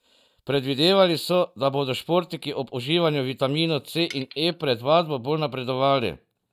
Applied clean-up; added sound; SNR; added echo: neural mask model DeepFilterNet 3.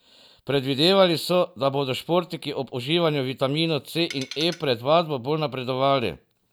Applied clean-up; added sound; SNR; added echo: none; Tools; 16 dB; none.